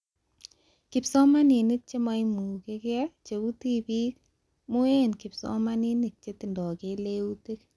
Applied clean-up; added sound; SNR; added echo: none; none; none; none.